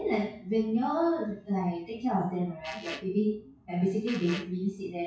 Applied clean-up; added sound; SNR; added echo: classical method WPE with log-MMSE.